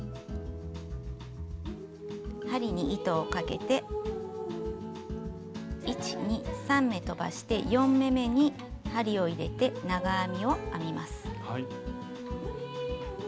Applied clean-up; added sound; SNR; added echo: none; none; none; none.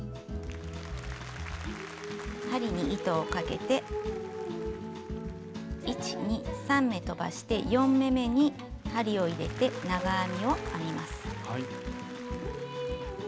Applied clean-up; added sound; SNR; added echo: none; Applause; 17 dB; none.